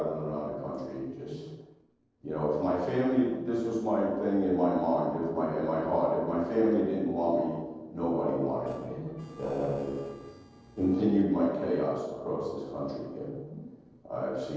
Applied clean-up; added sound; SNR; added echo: neural separator model SepFormer DNS4.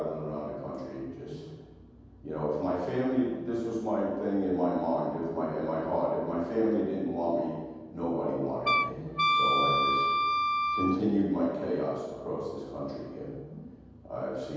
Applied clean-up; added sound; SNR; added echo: none; Wind instrument, woodwind instrument; -4 dB; reverberation time 1.2 s.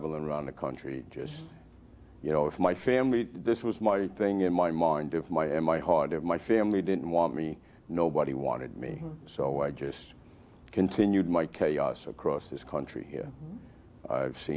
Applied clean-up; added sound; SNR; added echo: none; none; none; none.